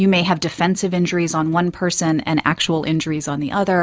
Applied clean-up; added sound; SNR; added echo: none; none; none; none.